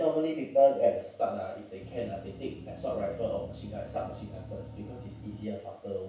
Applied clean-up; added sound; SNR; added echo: none; Engine; 13 dB; reverberation time 0.7 s.